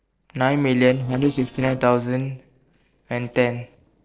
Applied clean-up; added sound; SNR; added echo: neural separator model SepFormer DNS4.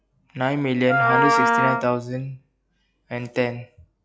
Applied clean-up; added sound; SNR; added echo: classical method log-MMSE.